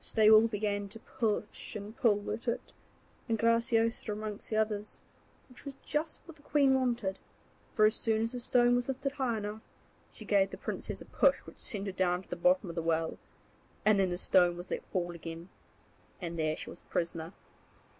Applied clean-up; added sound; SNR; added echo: none; none; none; none.